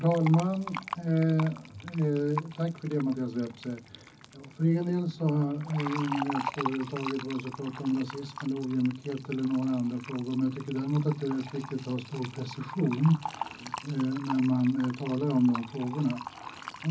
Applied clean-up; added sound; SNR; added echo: none; Fill (with liquid); 12 dB; reverberation time 0.4 s.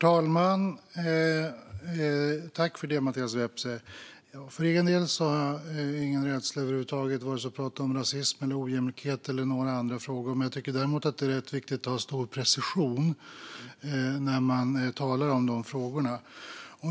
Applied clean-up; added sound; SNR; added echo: none; none; none; none.